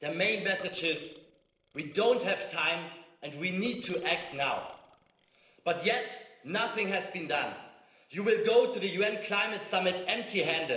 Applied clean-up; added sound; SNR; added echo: neural separator model SepFormer DNS4.